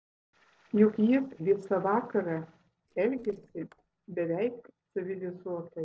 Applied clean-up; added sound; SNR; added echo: neural separator model SepFormer DNS4.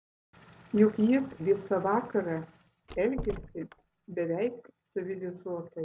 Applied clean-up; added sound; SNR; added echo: none; Door; 11 dB; none.